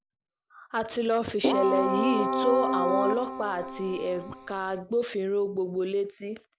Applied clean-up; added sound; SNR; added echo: none; Keyboard (musical); 0 dB; none.